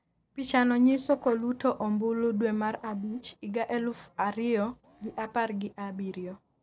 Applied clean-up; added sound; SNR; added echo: neural separator model SepFormer DNS4.